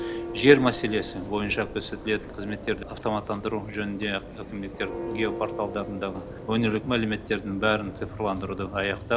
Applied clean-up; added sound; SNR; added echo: none; Church bell; 10 dB; none.